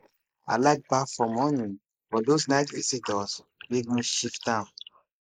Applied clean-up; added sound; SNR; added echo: neural mask model Resemble Enhance denoiser.